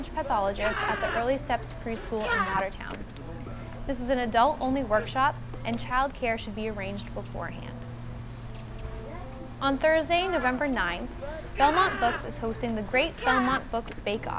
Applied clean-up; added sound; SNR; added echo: none; Bird; 6 dB; none.